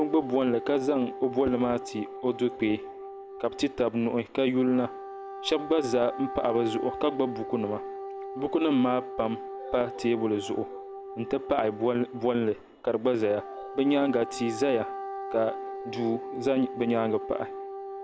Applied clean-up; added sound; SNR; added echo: none; Wind instrument, woodwind instrument; 10 dB; none.